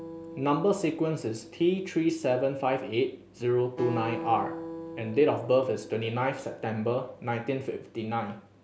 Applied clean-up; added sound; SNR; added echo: none; Acoustic guitar; 14 dB; none.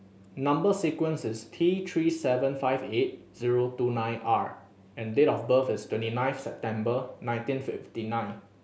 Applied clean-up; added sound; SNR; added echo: none; none; none; none.